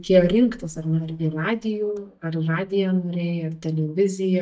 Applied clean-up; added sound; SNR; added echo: neural mask model DeepFilterNet 3.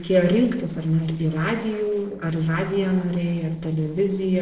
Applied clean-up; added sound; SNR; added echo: neural separator model SepFormer DNS4.